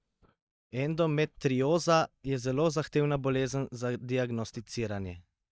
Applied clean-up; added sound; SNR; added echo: neural mask model DeepFilterNet 3.